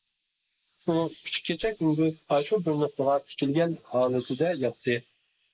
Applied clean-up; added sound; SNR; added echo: neural mask model Resemble Enhance denoiser.